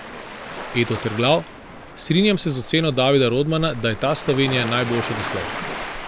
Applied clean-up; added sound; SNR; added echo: none; Waves, surf; 10 dB; none.